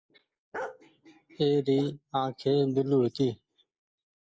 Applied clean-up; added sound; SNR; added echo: neural mask model Resemble Enhance denoiser.